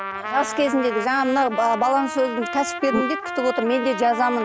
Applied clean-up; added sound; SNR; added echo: none; Trumpet; 8 dB; none.